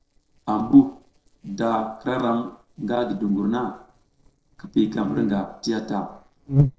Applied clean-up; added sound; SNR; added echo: neural separator model SepFormer DNS4.